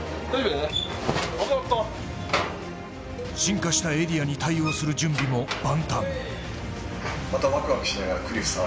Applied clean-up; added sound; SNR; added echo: none; Cowbell; 20 dB; none.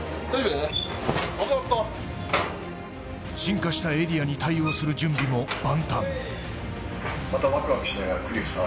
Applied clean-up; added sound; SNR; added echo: none; none; none; none.